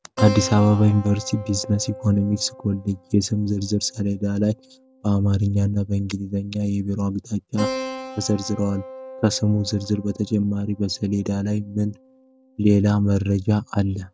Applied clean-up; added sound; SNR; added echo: none; Keyboard (musical); 15 dB; none.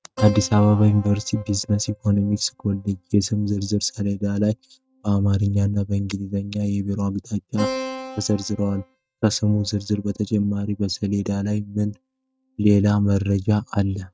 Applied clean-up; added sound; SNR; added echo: neural mask model RNNoise.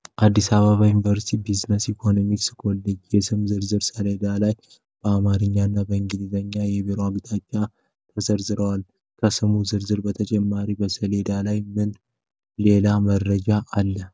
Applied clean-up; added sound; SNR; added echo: none; none; none; none.